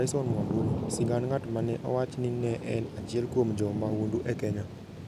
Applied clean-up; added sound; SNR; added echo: none; Thunder / Rain; 5 dB; none.